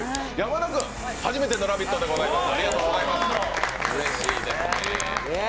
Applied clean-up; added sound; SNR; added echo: none; Scissors + Tools; 12 dB; none.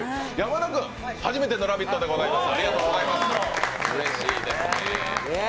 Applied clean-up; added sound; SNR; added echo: none; none; none; none.